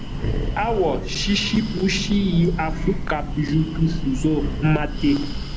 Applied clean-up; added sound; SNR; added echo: none; Breathing; 4 dB; none.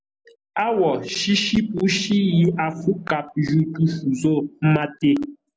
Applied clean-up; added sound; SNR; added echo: none; none; none; none.